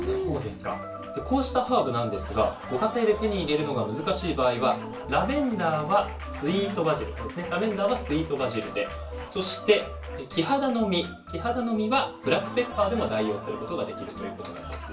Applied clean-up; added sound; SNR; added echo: none; Applause; 17 dB; reverberation time 0.3 s.